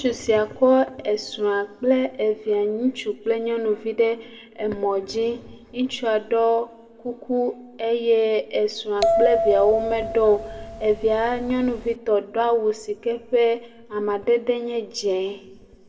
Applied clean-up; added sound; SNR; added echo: none; Bell; 3 dB; reverberation time 1.6 s.